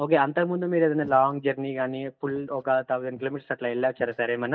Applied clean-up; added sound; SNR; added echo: neural mask model DeepFilterNet 3.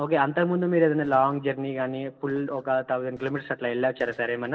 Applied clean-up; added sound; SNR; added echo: neural separator model SepFormer DNS4.